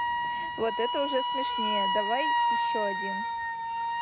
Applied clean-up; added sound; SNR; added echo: none; Wind instrument, woodwind instrument; -5 dB; none.